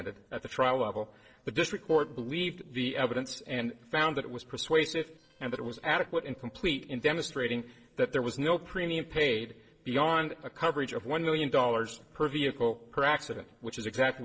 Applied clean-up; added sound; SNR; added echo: neural separator model SepFormer DNS4.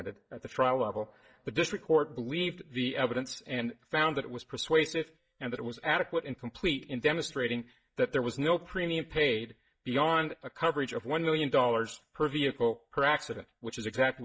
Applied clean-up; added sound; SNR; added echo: neural mask model DeepFilterNet 3.